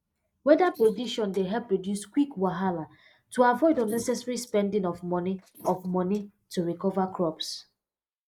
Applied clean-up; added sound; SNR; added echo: neural mask model Resemble Enhance denoiser.